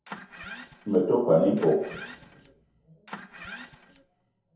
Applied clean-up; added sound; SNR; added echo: none; Engine starting; 17 dB; reverberation time 0.6 s.